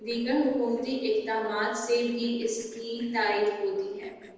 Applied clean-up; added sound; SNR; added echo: neural separator model SepFormer DNS4.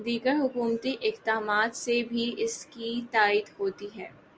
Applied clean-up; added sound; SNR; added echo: none; none; none; none.